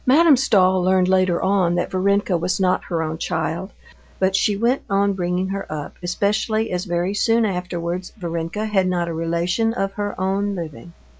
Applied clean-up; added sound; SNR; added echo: none; none; none; none.